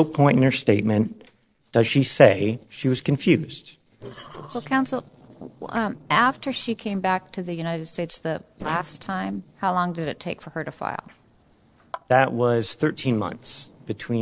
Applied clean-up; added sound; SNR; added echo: neural separator model SepFormer DNS4.